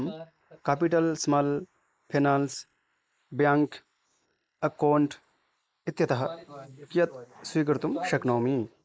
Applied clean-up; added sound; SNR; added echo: neural mask model Resemble Enhance denoiser.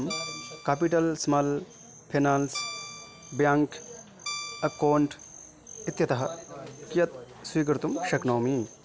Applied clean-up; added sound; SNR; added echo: none; Guitar; 11 dB; none.